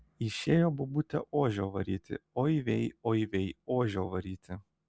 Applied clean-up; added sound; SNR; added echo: none; none; none; none.